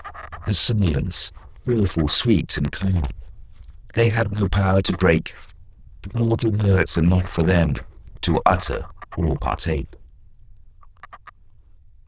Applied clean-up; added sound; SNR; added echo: neural diffusion model UNIVERSE++.